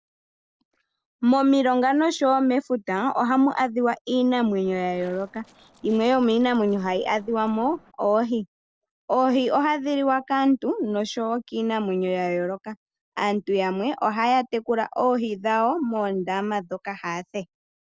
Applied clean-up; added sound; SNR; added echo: neural separator model SepFormer DNS4.